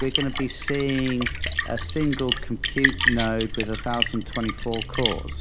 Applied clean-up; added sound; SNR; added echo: none; Splash, splatter; 0 dB; none.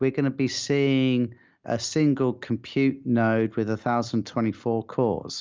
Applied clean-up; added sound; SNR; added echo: none; none; none; none.